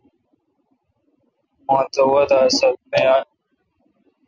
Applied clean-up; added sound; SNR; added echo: none; none; none; none.